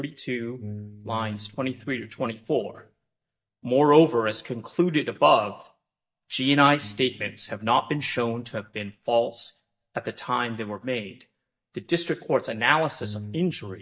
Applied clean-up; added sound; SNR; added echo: neural mask model DeepFilterNet 3.